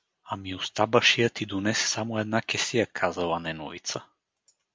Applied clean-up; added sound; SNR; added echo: none; none; none; none.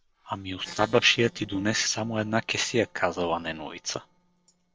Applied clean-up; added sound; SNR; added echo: neural separator model SepFormer DNS4.